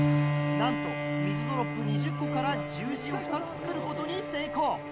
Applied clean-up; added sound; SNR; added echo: none; Bowed string instrument; -3 dB; none.